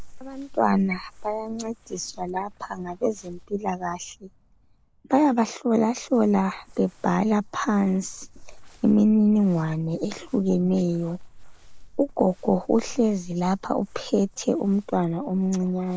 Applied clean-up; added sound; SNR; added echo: none; Crumpling, crinkling; 19 dB; none.